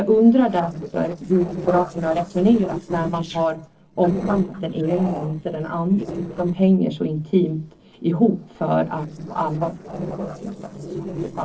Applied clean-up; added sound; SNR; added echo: neural separator model SepFormer DNS4.